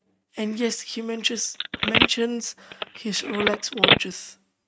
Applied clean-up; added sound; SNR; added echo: neural mask model RNNoise.